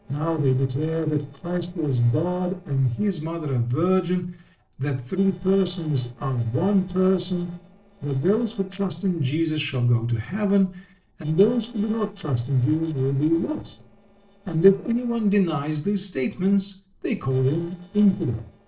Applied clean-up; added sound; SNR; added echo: neural separator model SepFormer DNS4.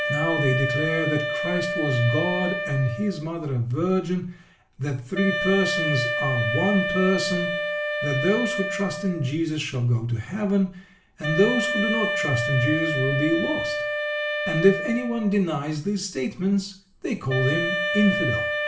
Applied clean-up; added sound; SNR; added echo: none; Wind instrument, woodwind instrument; 3 dB; reverberation time 0.4 s.